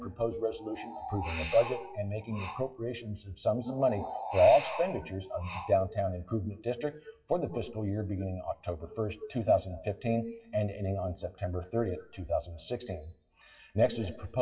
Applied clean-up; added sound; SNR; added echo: classical method WPE with log-MMSE.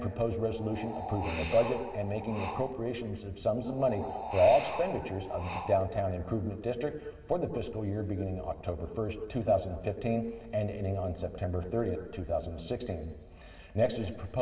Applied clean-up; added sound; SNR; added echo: none; Wind; 10 dB; reverberation time 2.4 s.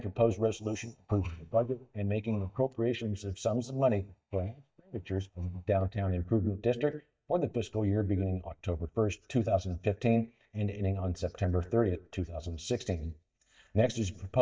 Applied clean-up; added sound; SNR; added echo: neural mask model DeepFilterNet 3.